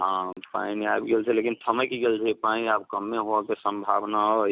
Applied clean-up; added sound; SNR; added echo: none; none; none; none.